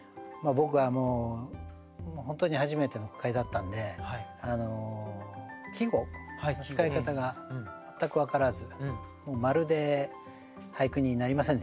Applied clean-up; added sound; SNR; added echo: none; none; none; none.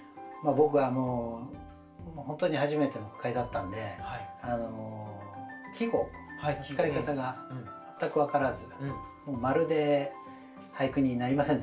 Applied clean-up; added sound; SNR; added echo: none; none; none; reverberation time 0.3 s.